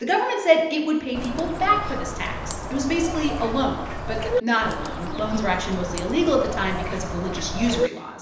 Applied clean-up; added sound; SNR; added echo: none; Bird; 4 dB; reverberation time 0.9 s.